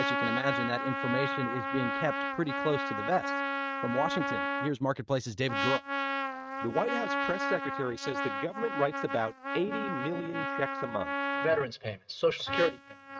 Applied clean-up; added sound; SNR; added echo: neural mask model RNNoise.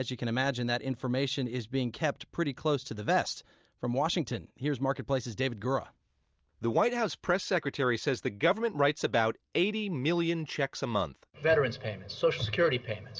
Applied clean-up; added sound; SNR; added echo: none; none; none; none.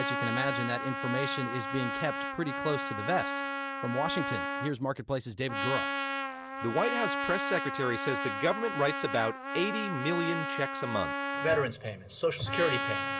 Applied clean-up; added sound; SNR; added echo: none; Trumpet; 2 dB; none.